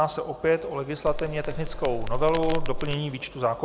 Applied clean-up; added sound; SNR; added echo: none; Crackle; 1 dB; none.